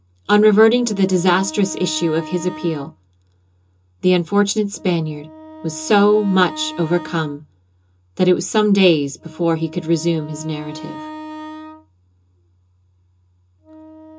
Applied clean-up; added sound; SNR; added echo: none; Wind instrument, woodwind instrument; 16 dB; reverberation time 0.2 s.